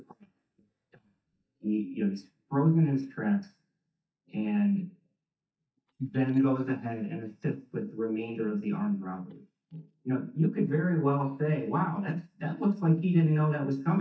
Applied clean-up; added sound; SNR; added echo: neural mask model DeepFilterNet 3.